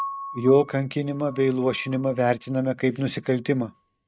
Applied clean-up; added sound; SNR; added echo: neural mask model RNNoise.